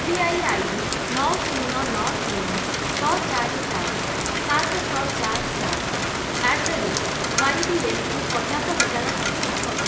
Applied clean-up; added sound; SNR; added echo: none; Rain; -3 dB; reverberation time 1.1 s.